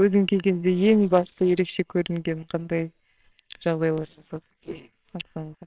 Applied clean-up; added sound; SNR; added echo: neural separator model SepFormer WHAMR!.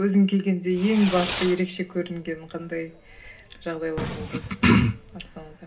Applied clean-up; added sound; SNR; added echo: none; Fireworks; 13 dB; reverberation time 0.2 s.